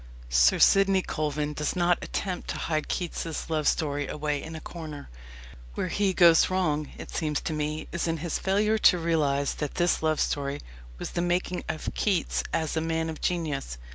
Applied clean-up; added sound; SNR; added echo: none; none; none; none.